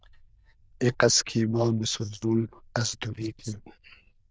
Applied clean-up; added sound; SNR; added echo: neural diffusion model UNIVERSE++.